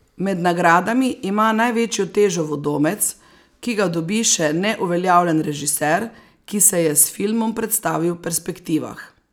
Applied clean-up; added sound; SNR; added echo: none; none; none; none.